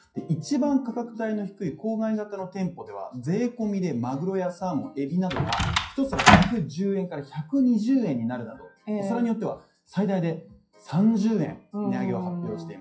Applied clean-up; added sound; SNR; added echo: classical method WPE with log-MMSE.